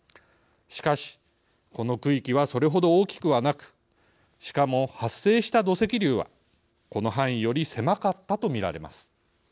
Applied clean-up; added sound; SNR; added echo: none; none; none; none.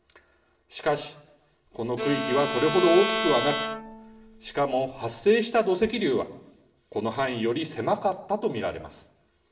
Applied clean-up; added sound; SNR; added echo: none; Bowed string instrument; 4 dB; reverberation time 0.6 s.